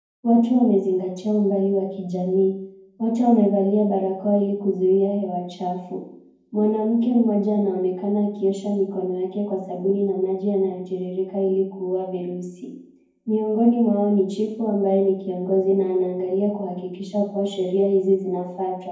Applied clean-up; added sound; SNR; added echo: none; none; none; reverberation time 0.9 s.